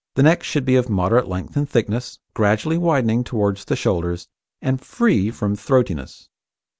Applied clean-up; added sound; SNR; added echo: none; none; none; none.